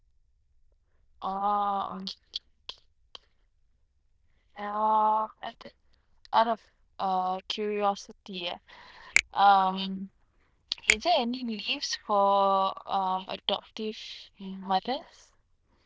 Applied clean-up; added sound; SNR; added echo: neural diffusion model UNIVERSE++.